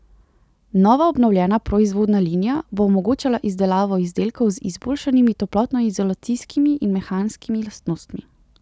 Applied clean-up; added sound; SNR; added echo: none; none; none; none.